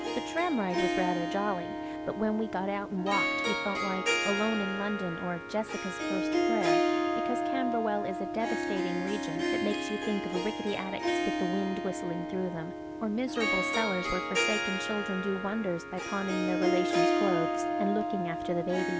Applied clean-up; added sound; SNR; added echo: none; Harp; -2 dB; none.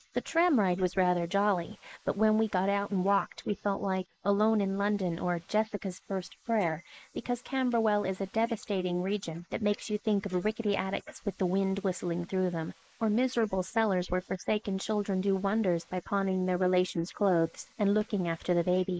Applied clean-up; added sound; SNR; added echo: neural mask model Resemble Enhance denoiser.